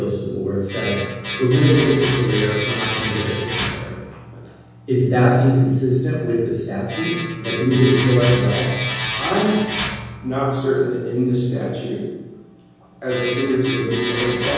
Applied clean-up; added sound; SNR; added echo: none; Domestic sounds, home sounds; 7 dB; reverberation time 1.3 s.